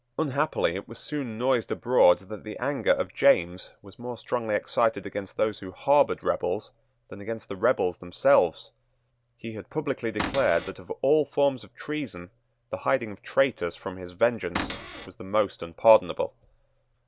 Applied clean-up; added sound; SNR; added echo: none; Cupboard open or close / Door; 7 dB; none.